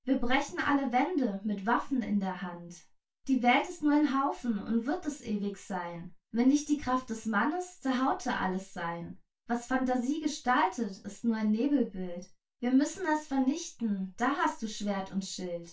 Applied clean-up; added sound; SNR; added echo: none; none; none; reverberation time 0.2 s.